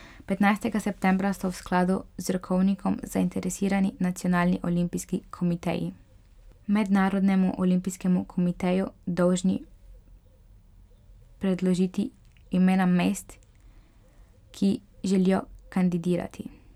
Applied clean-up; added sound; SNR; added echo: none; none; none; none.